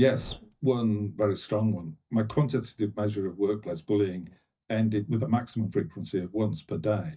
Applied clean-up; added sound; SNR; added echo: neural mask model DeepFilterNet 3.